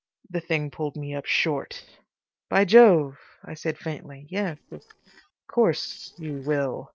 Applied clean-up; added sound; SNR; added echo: neural separator model SepFormer DNS4.